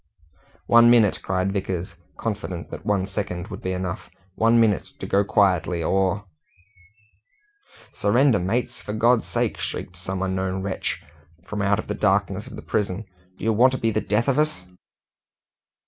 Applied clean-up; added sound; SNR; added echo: none; none; none; none.